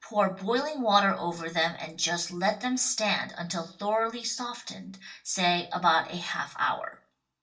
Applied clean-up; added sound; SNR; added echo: none; none; none; reverberation time 0.3 s.